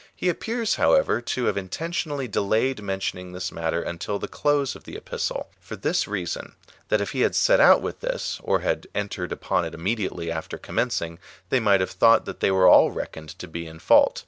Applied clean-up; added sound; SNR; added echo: none; none; none; none.